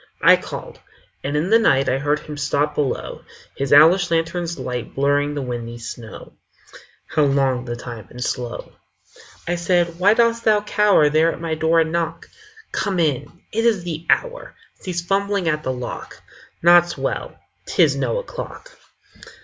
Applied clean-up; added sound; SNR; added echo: none; none; none; none.